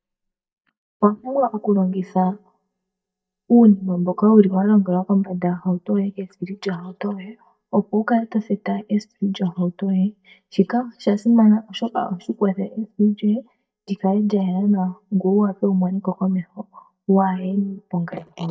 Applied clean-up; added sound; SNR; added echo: neural mask model DeepFilterNet 3.